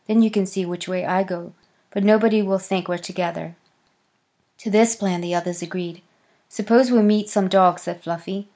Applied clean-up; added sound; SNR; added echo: none; none; none; none.